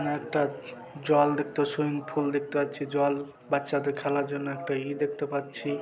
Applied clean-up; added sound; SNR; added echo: none; none; none; none.